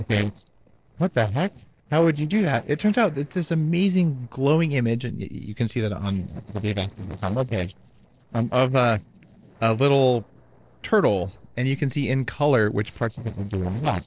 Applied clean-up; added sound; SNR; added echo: neural separator model SepFormer DNS4.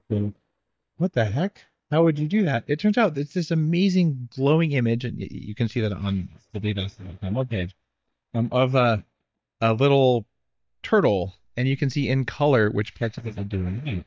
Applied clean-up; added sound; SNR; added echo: neural mask model DeepFilterNet 3.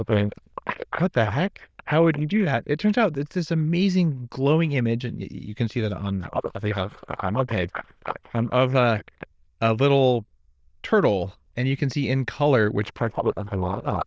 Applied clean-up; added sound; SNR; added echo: neural diffusion model UNIVERSE++.